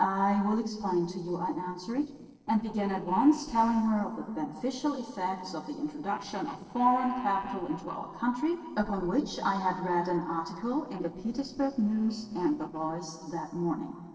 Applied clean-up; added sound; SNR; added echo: neural separator model SepFormer DNS4.